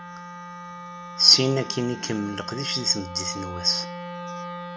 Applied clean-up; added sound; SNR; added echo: none; Wind instrument, woodwind instrument; 11 dB; none.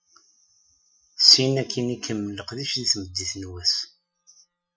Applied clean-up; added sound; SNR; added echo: classical method Wiener filter.